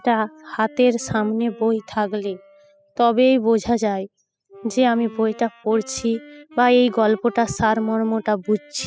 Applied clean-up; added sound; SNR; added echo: classical method spectral subtraction.